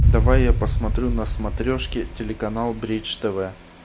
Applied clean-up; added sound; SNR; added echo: none; Boom; -3 dB; none.